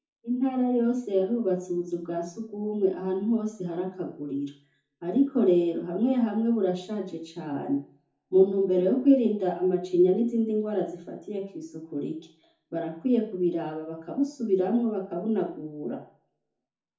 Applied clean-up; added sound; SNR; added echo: none; none; none; reverberation time 0.7 s.